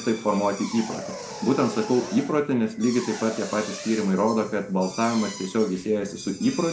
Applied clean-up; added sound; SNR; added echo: none; Drill; 13 dB; reverberation time 0.4 s.